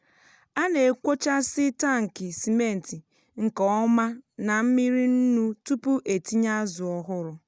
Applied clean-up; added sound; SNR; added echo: none; none; none; none.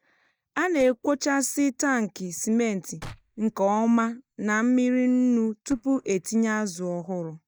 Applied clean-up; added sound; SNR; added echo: neural mask model DeepFilterNet 3.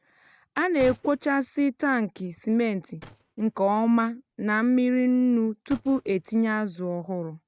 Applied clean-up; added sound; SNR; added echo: neural mask model RNNoise.